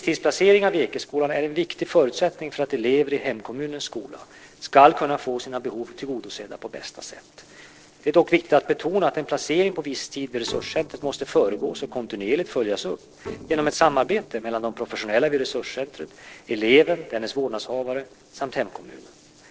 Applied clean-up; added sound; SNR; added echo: neural separator model SepFormer DNS4.